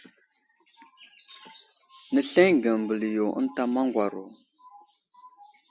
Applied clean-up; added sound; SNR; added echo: none; none; none; none.